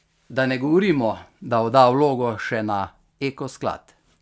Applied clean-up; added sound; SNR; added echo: none; none; none; none.